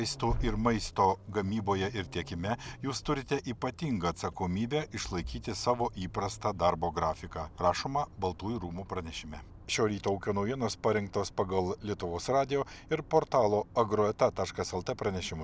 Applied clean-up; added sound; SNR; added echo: none; Accelerating, revving, vroom; 13 dB; none.